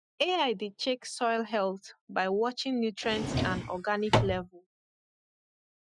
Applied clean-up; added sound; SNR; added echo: classical method Wiener filter.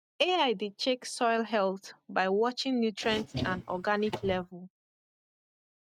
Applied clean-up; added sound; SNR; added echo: neural mask model RNNoise.